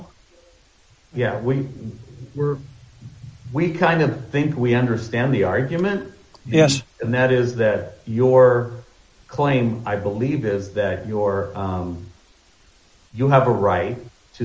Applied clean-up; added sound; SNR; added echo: none; none; none; none.